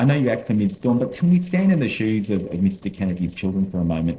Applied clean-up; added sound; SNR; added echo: neural separator model SepFormer DNS4.